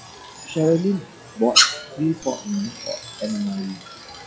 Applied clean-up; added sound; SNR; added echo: classical method log-MMSE.